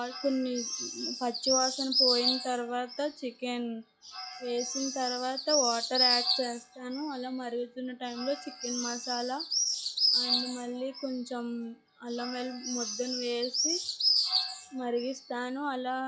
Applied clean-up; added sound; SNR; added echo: classical method log-MMSE.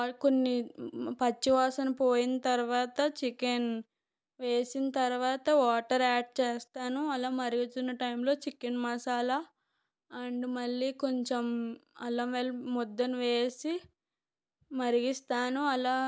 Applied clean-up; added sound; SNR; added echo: none; none; none; none.